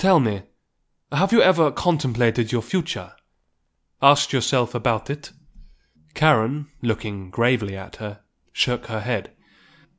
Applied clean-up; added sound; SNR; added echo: none; none; none; none.